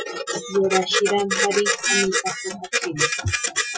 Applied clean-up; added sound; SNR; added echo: classical method Wiener filter.